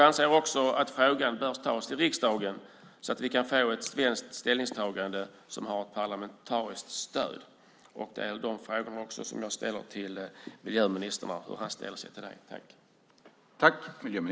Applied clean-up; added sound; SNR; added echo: none; none; none; none.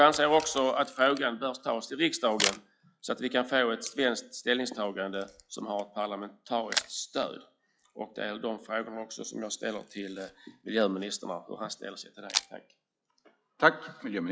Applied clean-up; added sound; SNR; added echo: classical method log-MMSE.